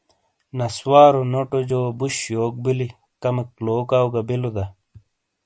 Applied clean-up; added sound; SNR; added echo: none; none; none; none.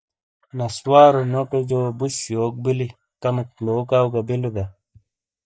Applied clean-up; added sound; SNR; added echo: neural mask model DeepFilterNet 3.